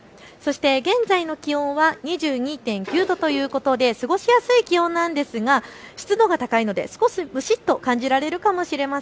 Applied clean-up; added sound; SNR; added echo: none; none; none; none.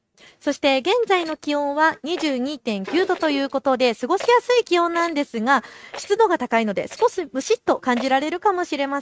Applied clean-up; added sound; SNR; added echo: neural mask model RNNoise.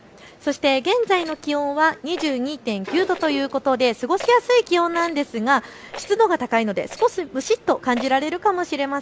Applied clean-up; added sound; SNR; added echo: none; Rattle; 20 dB; none.